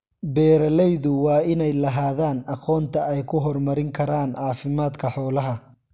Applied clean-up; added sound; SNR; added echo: none; none; none; none.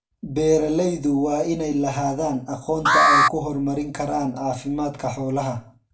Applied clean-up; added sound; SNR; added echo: none; Alarm; -3 dB; reverberation time 0.2 s.